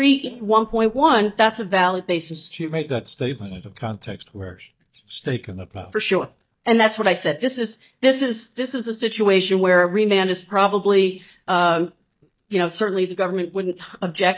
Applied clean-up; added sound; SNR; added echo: neural mask model DeepFilterNet 3.